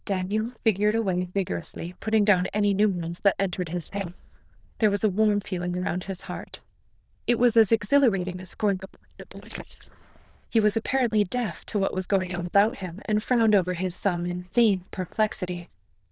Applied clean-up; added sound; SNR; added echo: neural diffusion model UNIVERSE++.